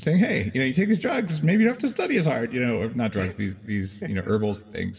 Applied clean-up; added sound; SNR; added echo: none; none; none; reverberation time 1.9 s.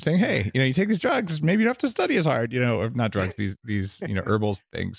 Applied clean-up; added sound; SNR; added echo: none; none; none; none.